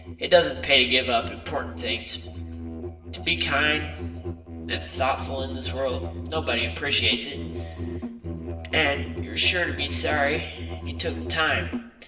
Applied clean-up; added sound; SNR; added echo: none; Musical instrument; 7 dB; reverberation time 0.9 s.